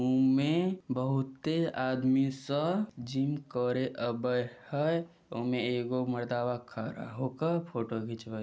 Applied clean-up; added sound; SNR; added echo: none; none; none; none.